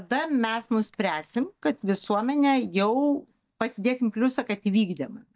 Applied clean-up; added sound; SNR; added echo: neural mask model DeepFilterNet 3.